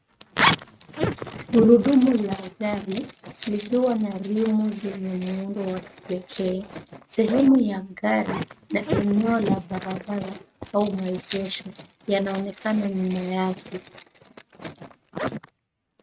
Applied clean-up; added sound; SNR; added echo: neural mask model RNNoise.